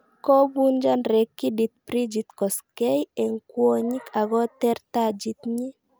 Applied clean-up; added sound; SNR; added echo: none; none; none; none.